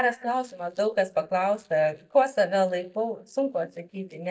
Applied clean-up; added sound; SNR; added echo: neural mask model DeepFilterNet 3.